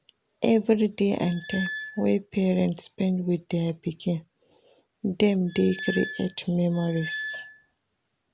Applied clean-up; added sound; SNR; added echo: none; Squeak; 11 dB; none.